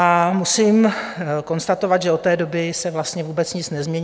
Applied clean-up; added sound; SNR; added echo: none; none; none; none.